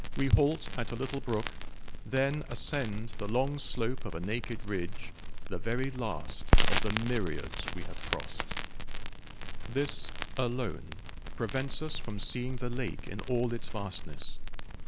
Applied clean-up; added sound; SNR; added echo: none; Crackle; -4 dB; none.